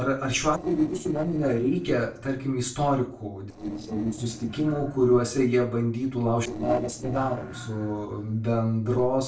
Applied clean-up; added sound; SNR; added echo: neural separator model SepFormer DNS4.